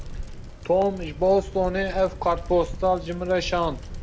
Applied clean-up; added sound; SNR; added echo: none; Bicycle; 10 dB; none.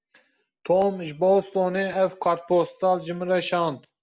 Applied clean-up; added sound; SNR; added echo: none; none; none; none.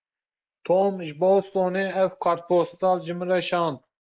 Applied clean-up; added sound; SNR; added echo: neural mask model Resemble Enhance denoiser.